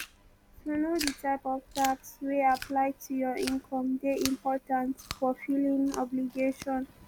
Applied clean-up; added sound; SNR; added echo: none; Chewing, mastication; 14 dB; none.